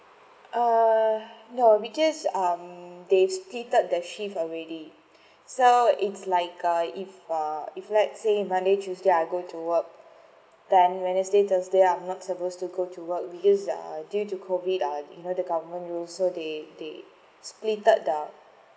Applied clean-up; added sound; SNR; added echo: none; none; none; none.